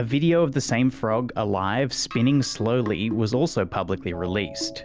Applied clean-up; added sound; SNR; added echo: none; none; none; none.